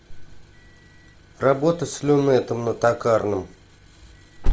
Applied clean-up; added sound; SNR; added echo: none; Alarm; 6 dB; none.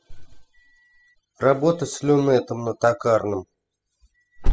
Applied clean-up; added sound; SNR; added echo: classical method spectral subtraction.